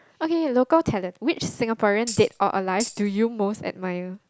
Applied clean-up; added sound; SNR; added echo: none; Tambourine; 12 dB; none.